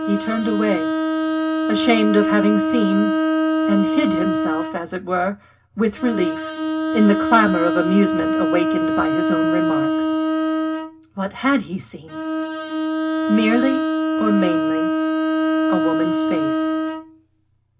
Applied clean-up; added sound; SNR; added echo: none; Bowed string instrument; -2 dB; reverberation time 0.4 s.